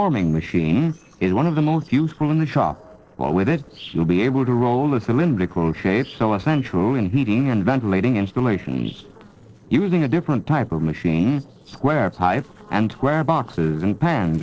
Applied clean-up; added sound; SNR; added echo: neural separator model SepFormer DNS4.